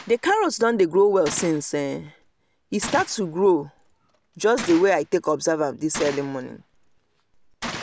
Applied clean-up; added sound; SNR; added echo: none; Gunshot, gunfire; 16 dB; none.